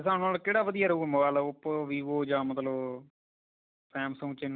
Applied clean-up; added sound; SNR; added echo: none; none; none; none.